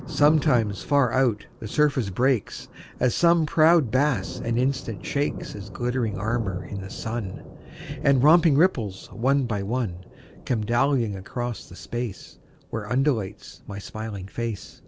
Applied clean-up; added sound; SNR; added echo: none; Thunder; 14 dB; none.